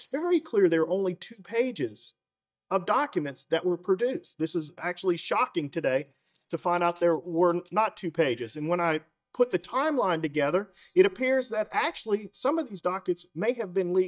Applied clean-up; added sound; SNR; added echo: neural mask model DeepFilterNet 3.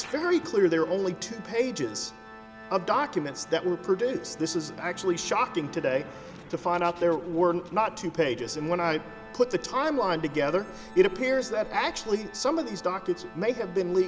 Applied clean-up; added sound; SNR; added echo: none; Truck + Organ; 17 dB; none.